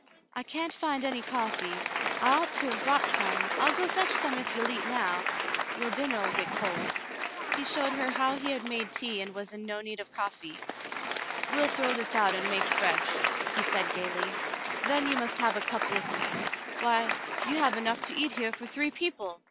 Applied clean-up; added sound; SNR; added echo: none; Applause; 1 dB; none.